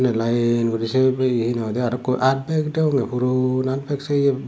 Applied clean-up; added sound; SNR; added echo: none; none; none; none.